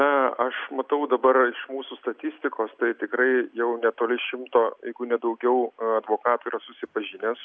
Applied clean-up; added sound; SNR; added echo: none; none; none; none.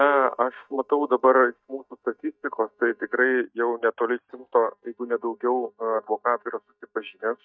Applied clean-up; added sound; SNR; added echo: neural mask model DeepFilterNet 3.